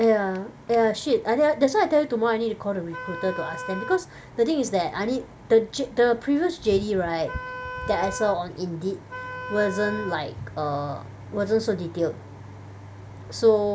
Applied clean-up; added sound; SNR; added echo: none; Wind instrument, woodwind instrument; 11 dB; none.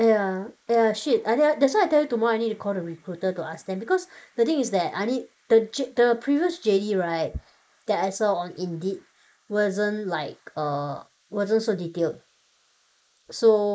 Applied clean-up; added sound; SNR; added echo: neural mask model Resemble Enhance denoiser.